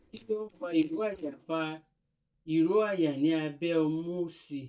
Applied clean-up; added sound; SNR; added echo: neural mask model DeepFilterNet 3.